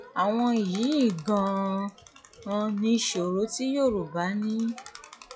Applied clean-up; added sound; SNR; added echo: classical method log-MMSE.